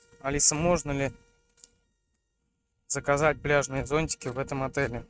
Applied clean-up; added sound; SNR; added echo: neural mask model RNNoise.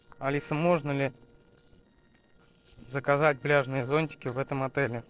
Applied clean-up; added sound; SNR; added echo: neural separator model SepFormer DNS4.